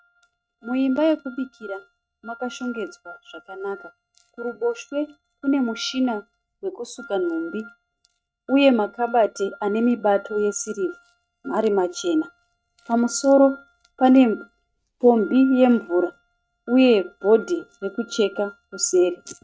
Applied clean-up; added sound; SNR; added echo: neural mask model RNNoise.